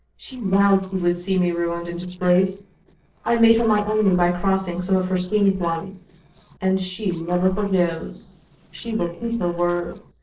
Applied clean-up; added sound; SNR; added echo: neural separator model SepFormer DNS4.